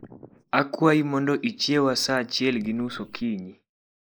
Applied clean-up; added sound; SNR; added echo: neural mask model Resemble Enhance denoiser.